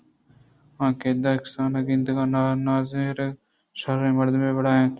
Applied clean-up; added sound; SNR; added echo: none; none; none; none.